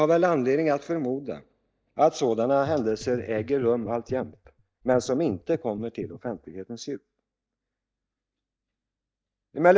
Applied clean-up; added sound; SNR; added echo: neural mask model DeepFilterNet 3.